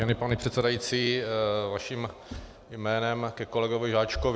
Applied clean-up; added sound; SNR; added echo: none; none; none; none.